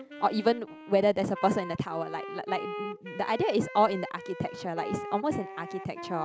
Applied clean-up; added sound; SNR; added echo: none; Wind instrument, woodwind instrument; 11 dB; none.